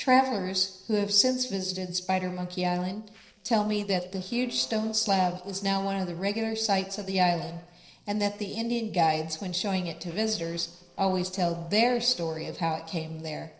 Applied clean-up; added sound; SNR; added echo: neural separator model SepFormer DNS4.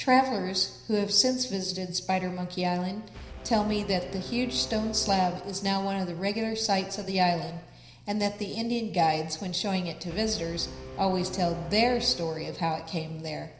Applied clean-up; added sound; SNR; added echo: none; Brass instrument; 17 dB; reverberation time 0.9 s.